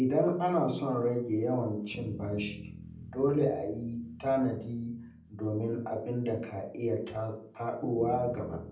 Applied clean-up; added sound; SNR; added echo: none; Bass guitar; 17 dB; reverberation time 0.6 s.